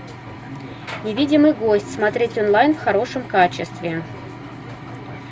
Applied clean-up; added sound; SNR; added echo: none; none; none; none.